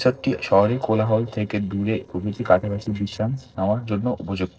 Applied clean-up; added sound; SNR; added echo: neural separator model SepFormer DNS4.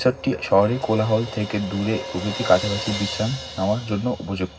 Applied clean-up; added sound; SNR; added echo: none; Crash cymbal; 12 dB; reverberation time 0.4 s.